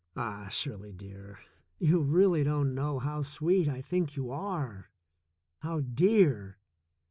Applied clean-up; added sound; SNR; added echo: none; none; none; none.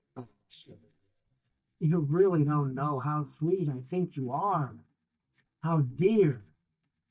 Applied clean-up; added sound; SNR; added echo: neural mask model DeepFilterNet 3.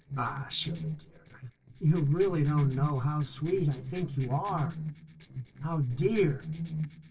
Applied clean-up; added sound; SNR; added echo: neural separator model SepFormer DNS4.